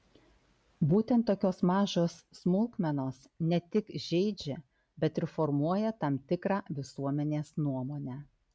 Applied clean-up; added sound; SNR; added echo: none; none; none; none.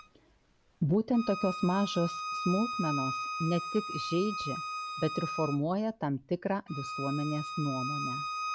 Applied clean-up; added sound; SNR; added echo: none; Bowed string instrument; 6 dB; none.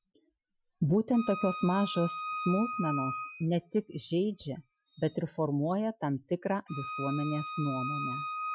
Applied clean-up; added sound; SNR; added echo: classical method Wiener filter.